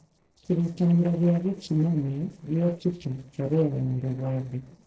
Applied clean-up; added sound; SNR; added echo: neural separator model SepFormer DNS4.